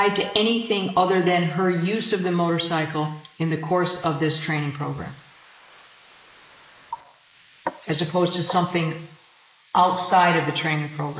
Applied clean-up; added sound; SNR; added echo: neural mask model Resemble Enhance denoiser.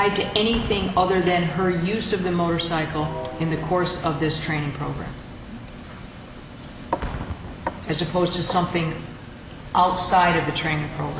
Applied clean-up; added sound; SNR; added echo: none; Boom; 17 dB; none.